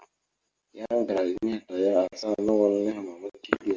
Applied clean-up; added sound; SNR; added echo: none; none; none; none.